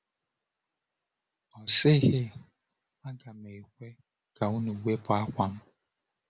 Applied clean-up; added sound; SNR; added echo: none; none; none; none.